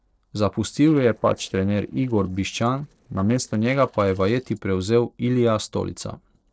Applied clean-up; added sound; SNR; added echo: neural separator model SepFormer DNS4.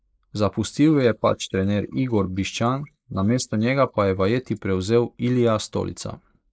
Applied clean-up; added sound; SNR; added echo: neural mask model Resemble Enhance denoiser.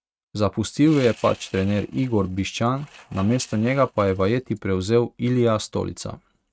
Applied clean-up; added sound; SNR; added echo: neural mask model RNNoise.